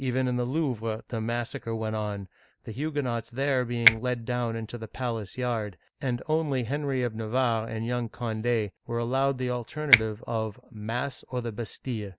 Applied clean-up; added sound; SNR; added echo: none; Finger snapping; 2 dB; none.